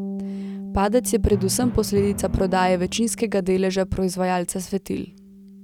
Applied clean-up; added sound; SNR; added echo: none; Bass guitar + Drum; 10 dB; none.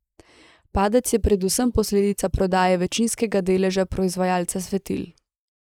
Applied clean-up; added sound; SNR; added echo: neural mask model Resemble Enhance denoiser.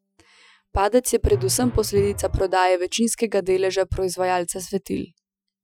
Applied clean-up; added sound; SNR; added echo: classical method Wiener filter.